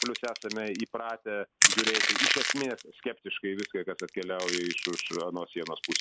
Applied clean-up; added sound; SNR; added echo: none; Crushing; -3 dB; none.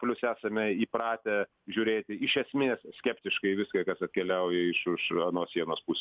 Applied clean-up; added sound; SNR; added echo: none; none; none; none.